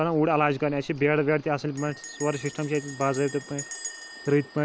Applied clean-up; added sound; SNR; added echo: none; Bell; 16 dB; none.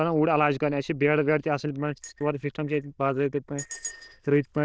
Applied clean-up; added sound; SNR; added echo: neural diffusion model UNIVERSE++.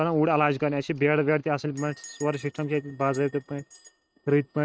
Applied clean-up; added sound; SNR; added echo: neural mask model RNNoise.